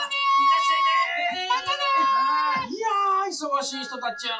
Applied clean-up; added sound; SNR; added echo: classical method WPE with log-MMSE.